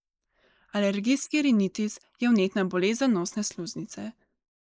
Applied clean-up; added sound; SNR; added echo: neural mask model Resemble Enhance denoiser.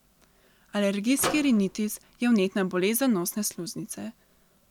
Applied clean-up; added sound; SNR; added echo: none; Microwave oven; 8 dB; none.